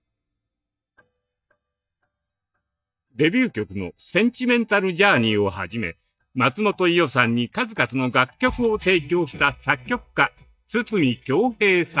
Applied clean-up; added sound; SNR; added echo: neural mask model DeepFilterNet 3.